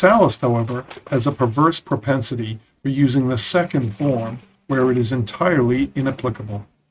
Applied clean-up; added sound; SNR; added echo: neural mask model RNNoise.